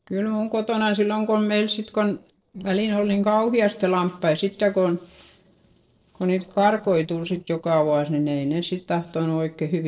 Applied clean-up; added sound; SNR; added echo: neural separator model SepFormer DNS4.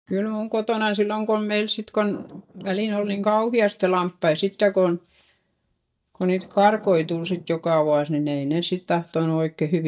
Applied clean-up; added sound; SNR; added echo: neural mask model DeepFilterNet 3.